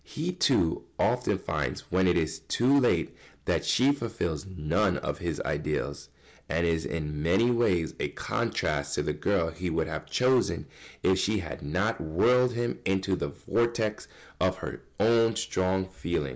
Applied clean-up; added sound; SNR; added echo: none; none; none; none.